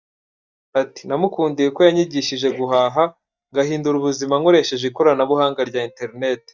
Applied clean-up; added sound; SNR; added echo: neural mask model DeepFilterNet 3.